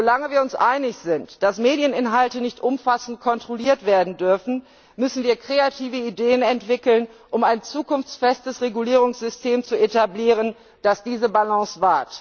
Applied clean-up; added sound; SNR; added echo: none; none; none; none.